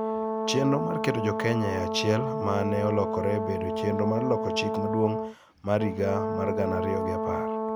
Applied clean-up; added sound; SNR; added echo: none; Brass instrument; 1 dB; none.